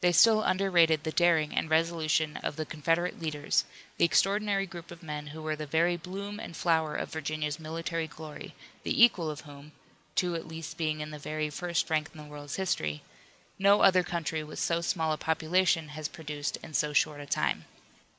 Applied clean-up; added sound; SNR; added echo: none; none; none; none.